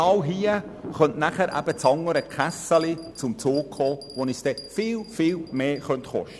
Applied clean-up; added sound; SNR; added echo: none; Thunder + Bell; 18 dB; none.